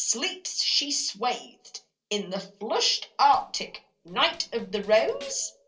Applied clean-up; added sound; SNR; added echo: neural separator model SepFormer DNS4.